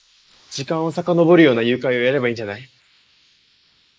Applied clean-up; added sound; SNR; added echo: neural mask model Resemble Enhance denoiser.